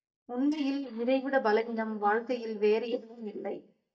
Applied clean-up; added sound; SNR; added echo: neural mask model DeepFilterNet 3.